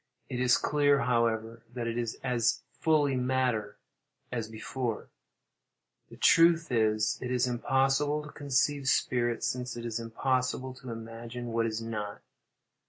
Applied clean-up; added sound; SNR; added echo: none; none; none; none.